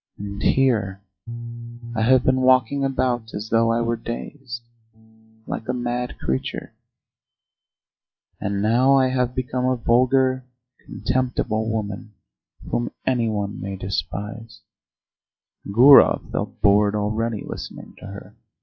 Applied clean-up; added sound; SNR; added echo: classical method log-MMSE.